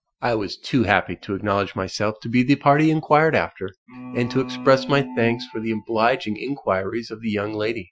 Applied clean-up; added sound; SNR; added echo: classical method Wiener filter.